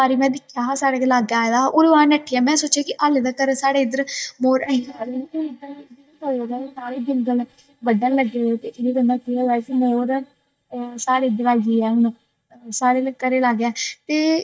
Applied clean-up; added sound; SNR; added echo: neural mask model DeepFilterNet 3.